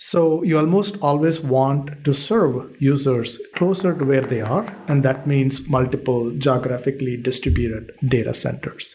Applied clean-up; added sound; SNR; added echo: none; Mechanisms; 20 dB; none.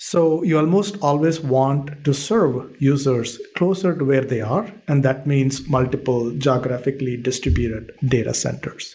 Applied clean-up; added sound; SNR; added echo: none; none; none; none.